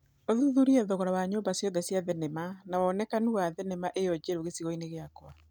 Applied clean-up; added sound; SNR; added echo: none; none; none; none.